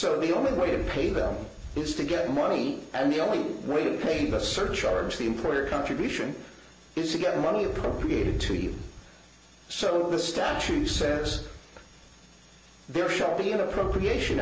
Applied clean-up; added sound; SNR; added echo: none; none; none; none.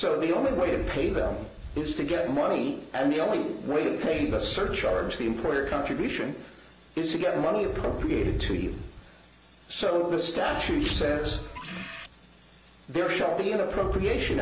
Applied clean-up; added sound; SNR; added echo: none; Printer; 12 dB; none.